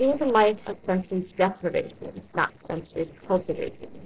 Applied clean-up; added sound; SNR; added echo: neural separator model SepFormer DNS4.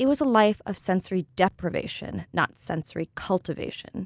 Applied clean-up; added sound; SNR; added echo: none; none; none; none.